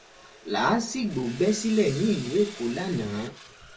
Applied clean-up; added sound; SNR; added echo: none; Sawing; 17 dB; reverberation time 0.2 s.